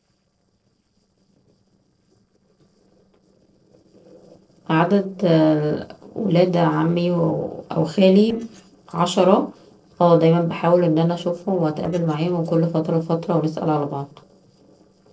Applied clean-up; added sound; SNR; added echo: neural separator model SepFormer DNS4.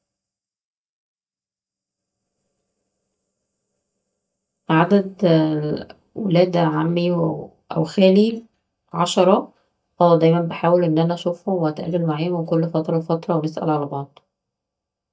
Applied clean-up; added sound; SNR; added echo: neural mask model DeepFilterNet 3.